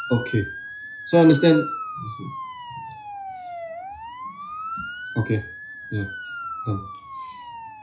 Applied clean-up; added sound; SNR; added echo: classical method WPE with log-MMSE.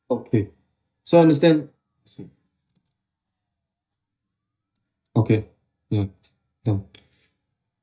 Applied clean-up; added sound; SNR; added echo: neural mask model DeepFilterNet 3.